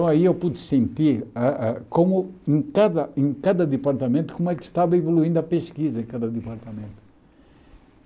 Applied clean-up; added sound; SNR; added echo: none; none; none; none.